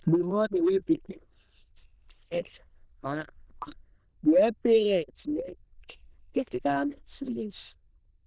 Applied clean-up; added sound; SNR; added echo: neural diffusion model UNIVERSE++.